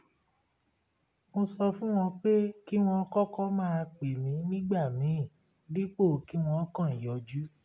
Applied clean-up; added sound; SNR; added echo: none; none; none; none.